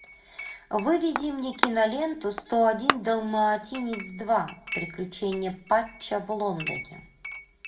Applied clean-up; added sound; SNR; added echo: none; Chink, clink; 8 dB; reverberation time 0.3 s.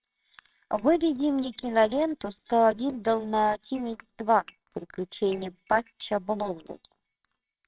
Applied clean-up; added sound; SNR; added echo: neural separator model SepFormer WHAMR!.